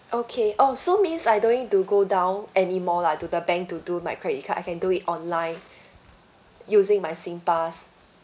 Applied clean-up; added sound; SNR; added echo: none; none; none; none.